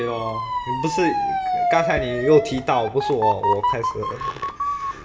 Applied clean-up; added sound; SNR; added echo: none; Motor vehicle (road) / Siren; 1 dB; reverberation time 0.7 s.